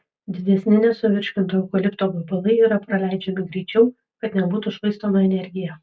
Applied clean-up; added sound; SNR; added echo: none; none; none; none.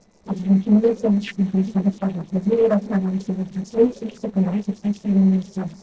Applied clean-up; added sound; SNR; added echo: neural separator model SepFormer DNS4.